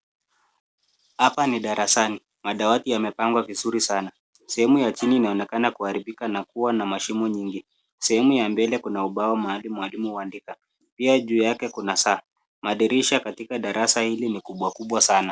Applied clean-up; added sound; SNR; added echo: none; none; none; none.